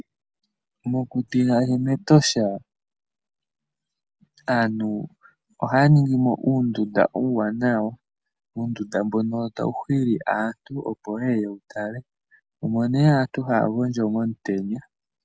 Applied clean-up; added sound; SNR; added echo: none; none; none; none.